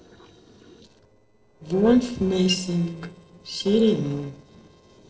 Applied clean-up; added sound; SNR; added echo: neural separator model SepFormer DNS4.